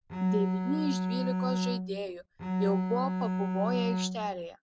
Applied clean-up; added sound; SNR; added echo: none; Bowed string instrument; -3 dB; none.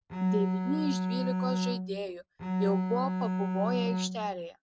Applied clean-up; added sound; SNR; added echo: neural mask model RNNoise.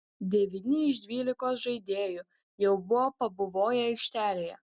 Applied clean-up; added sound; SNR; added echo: none; none; none; none.